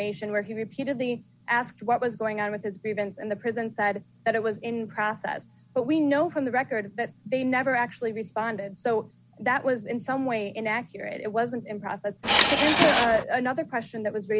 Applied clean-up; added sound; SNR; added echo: none; Subway, metro, underground / Engine; -5 dB; none.